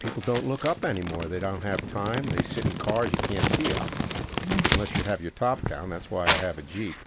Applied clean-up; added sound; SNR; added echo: none; Crumpling, crinkling; 0 dB; none.